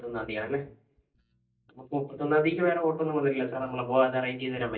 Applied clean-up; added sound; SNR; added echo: neural mask model DeepFilterNet 3.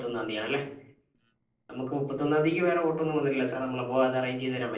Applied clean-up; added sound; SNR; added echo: neural separator model SepFormer DNS4.